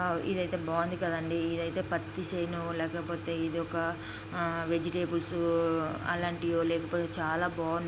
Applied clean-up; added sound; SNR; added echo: none; none; none; none.